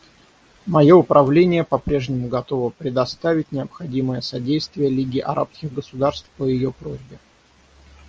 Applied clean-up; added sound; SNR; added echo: none; none; none; none.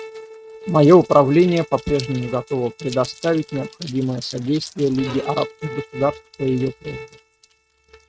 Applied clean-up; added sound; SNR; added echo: neural mask model RNNoise.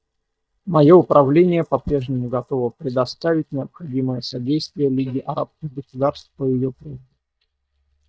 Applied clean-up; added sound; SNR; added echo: neural mask model DeepFilterNet 3.